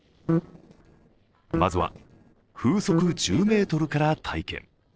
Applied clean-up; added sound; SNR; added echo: neural separator model SepFormer DNS4.